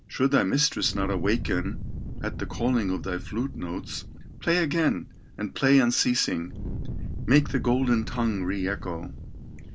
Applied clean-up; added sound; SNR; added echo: none; Fire; 8 dB; none.